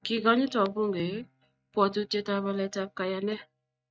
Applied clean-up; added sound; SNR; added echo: neural mask model RNNoise.